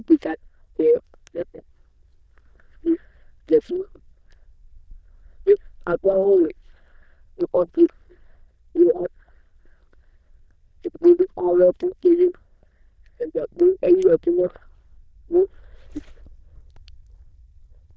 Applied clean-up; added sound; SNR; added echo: neural diffusion model UNIVERSE++.